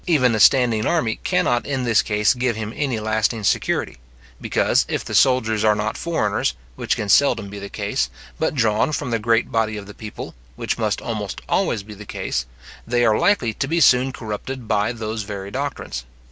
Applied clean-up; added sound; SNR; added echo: none; none; none; none.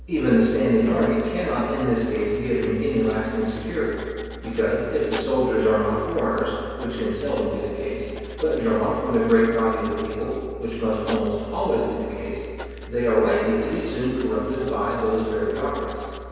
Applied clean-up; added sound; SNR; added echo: none; Writing; 19 dB; reverberation time 2.2 s.